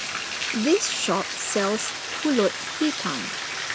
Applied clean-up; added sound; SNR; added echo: none; Bathtub (filling or washing); 4 dB; none.